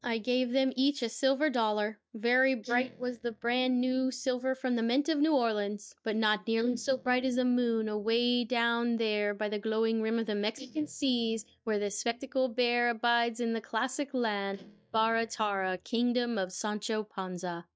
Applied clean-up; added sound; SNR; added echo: neural mask model DeepFilterNet 3.